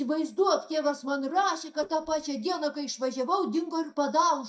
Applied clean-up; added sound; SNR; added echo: neural mask model DeepFilterNet 3.